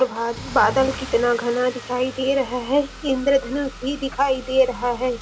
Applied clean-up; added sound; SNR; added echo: none; Engine starting / Car; 15 dB; none.